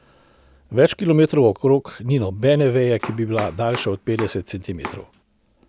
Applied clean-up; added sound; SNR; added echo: none; Domestic sounds, home sounds; 14 dB; none.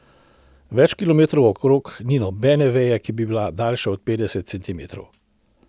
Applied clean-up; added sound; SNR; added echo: none; none; none; none.